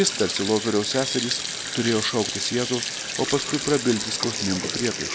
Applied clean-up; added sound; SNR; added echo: none; Sink (filling or washing); 4 dB; none.